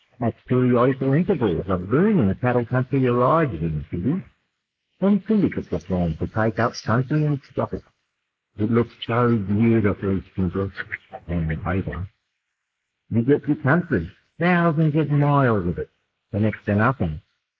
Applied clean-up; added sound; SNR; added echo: neural mask model Resemble Enhance denoiser.